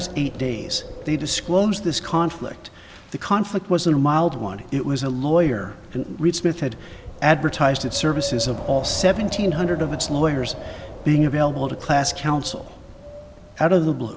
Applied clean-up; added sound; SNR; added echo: none; Wind; 14 dB; none.